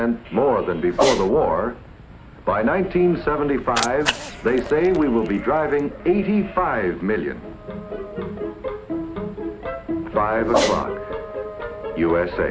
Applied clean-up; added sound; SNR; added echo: none; Cat; 10 dB; none.